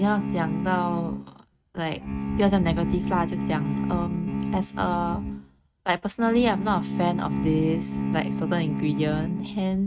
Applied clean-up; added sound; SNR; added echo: neural mask model RNNoise.